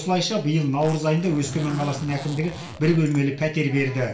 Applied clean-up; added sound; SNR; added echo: none; Zipper (clothing); 15 dB; reverberation time 0.4 s.